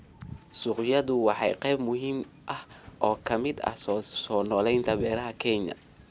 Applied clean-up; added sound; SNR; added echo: none; Wind / Boat, Water vehicle; 18 dB; none.